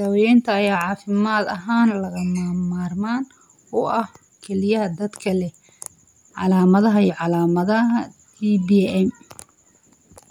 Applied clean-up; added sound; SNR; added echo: none; none; none; none.